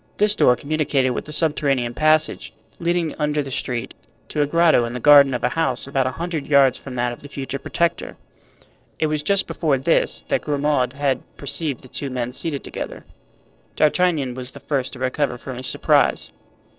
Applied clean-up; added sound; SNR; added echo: neural separator model SepFormer DNS4.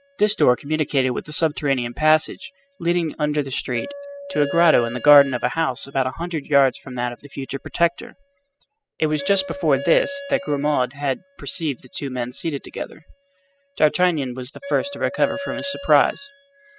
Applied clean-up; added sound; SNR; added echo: classical method spectral subtraction.